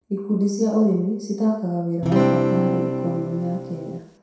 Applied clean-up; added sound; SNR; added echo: none; Acoustic guitar / Strum; -1 dB; reverberation time 0.7 s.